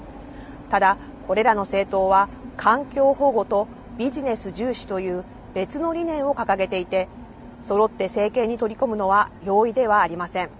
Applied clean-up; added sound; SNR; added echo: none; none; none; none.